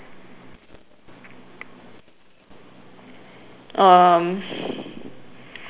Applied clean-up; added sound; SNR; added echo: none; none; none; none.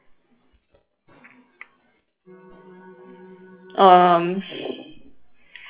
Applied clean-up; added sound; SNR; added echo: classical method WPE with log-MMSE.